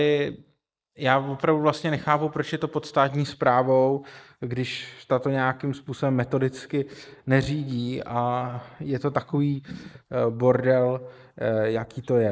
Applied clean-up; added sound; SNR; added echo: neural mask model Resemble Enhance denoiser.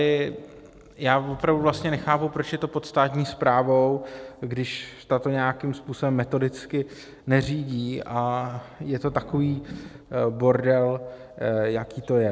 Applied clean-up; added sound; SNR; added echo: none; Growling; 19 dB; none.